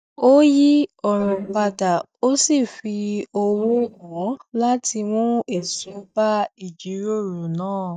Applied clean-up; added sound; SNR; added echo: neural mask model DeepFilterNet 3.